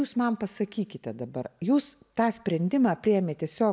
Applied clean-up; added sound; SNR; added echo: none; none; none; none.